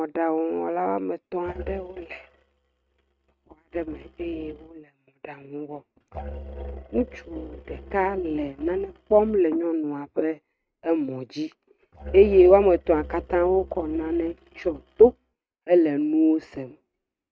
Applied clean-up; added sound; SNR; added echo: neural mask model RNNoise.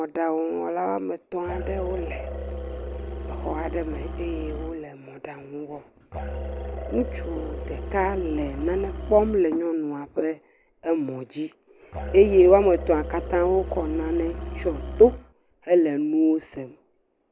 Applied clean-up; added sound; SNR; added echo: none; Musical instrument; 8 dB; none.